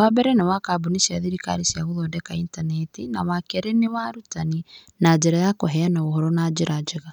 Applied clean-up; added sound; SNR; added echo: none; none; none; none.